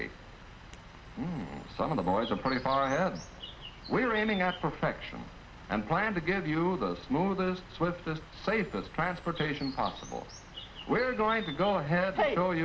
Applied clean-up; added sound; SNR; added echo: none; Bird; 17 dB; reverberation time 0.7 s.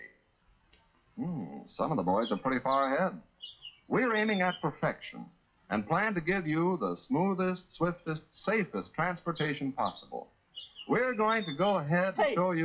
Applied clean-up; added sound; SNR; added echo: classical method WPE with log-MMSE.